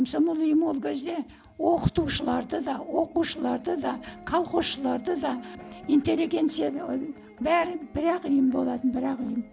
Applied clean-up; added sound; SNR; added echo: none; none; none; none.